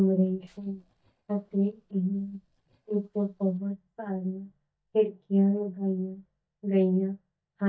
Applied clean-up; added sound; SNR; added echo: neural mask model DeepFilterNet 3.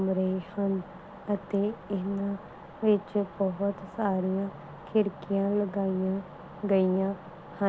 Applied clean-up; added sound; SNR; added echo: none; none; none; none.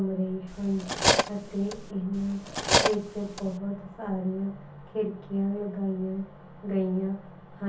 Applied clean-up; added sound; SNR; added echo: none; Cutlery, silverware; -3 dB; reverberation time 0.4 s.